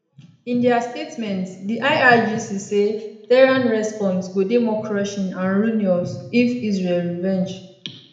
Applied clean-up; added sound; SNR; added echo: none; none; none; reverberation time 0.8 s.